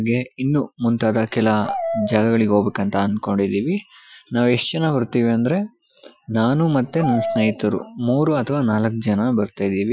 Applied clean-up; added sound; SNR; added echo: classical method Wiener filter.